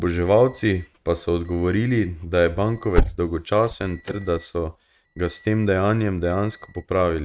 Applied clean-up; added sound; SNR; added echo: neural mask model RNNoise.